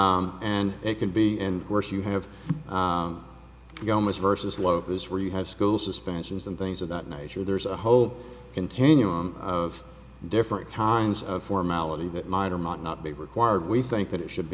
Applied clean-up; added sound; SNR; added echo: none; none; none; none.